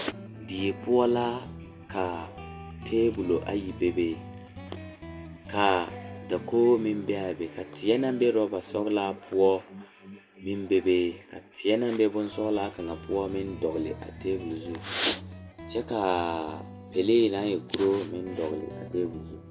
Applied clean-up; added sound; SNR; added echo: none; Guitar; 15 dB; none.